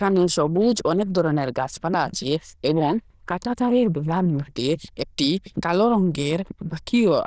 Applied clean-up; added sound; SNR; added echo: neural diffusion model UNIVERSE++.